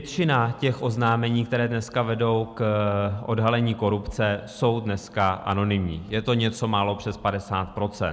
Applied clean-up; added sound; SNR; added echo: none; none; none; none.